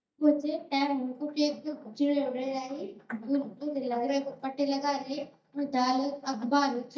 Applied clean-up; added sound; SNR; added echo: neural mask model DeepFilterNet 3.